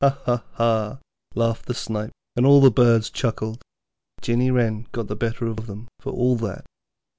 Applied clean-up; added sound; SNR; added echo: none; none; none; none.